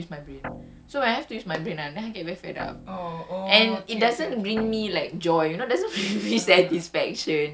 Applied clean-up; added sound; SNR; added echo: none; Guitar; 16 dB; none.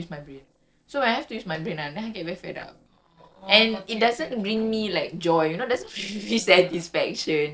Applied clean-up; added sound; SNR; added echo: neural separator model SepFormer DNS4.